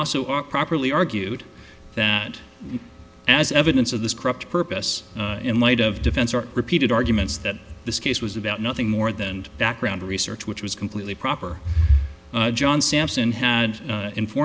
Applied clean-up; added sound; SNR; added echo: none; none; none; none.